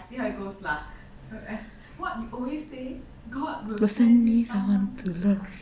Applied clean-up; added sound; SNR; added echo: none; none; none; none.